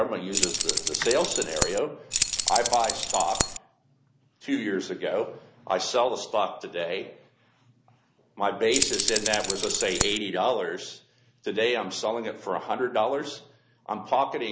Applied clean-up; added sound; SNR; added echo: none; Keys jangling; -1 dB; none.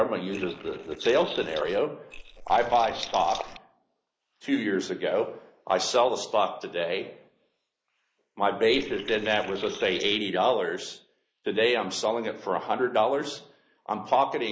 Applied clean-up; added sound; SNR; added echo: neural mask model Resemble Enhance denoiser.